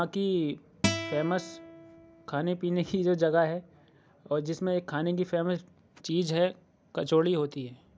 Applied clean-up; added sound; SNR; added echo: none; Acoustic guitar; 8 dB; none.